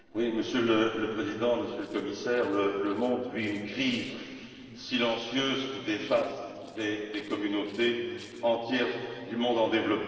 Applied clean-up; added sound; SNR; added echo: neural separator model SepFormer DNS4.